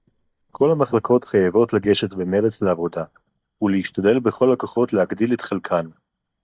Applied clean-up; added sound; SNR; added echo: neural mask model DeepFilterNet 3.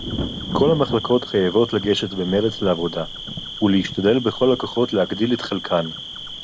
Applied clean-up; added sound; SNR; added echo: none; Thunder + Cricket; 10 dB; none.